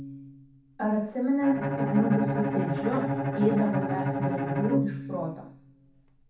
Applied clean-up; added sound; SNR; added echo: none; Bowed string instrument; 1 dB; reverberation time 0.7 s.